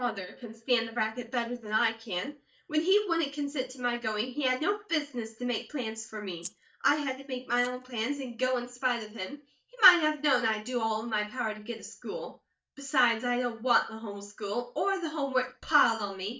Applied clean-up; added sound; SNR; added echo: neural mask model DeepFilterNet 3.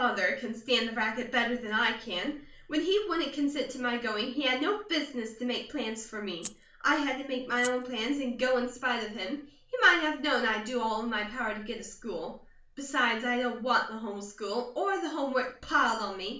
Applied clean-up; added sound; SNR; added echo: none; Rattle (instrument); 12 dB; reverberation time 0.4 s.